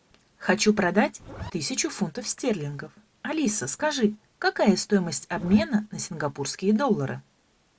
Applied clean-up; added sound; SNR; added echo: none; Zipper (clothing); 11 dB; none.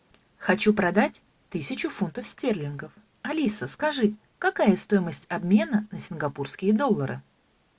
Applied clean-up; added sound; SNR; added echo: none; none; none; none.